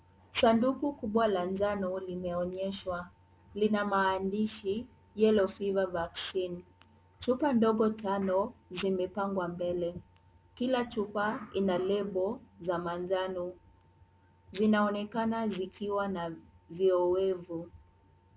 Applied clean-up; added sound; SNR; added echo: none; none; none; none.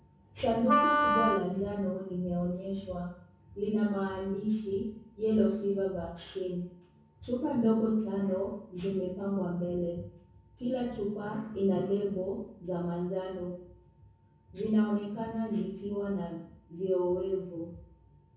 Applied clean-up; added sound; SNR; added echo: none; Wind instrument, woodwind instrument; -3 dB; reverberation time 0.5 s.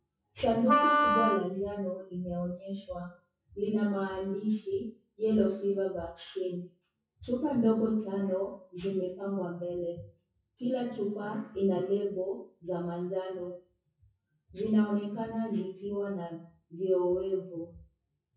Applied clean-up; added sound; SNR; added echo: classical method WPE with log-MMSE.